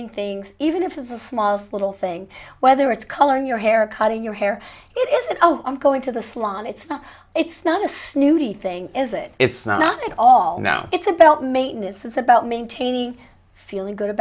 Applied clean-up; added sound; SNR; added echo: none; none; none; none.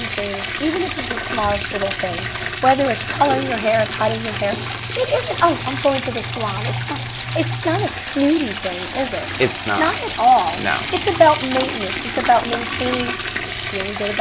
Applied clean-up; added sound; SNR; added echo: none; Liquid; 5 dB; none.